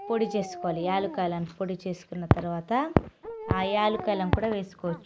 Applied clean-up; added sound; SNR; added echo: none; Dog; 14 dB; none.